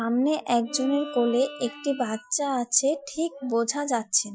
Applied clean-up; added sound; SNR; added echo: classical method Wiener filter.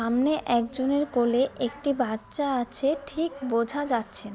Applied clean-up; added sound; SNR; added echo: none; none; none; none.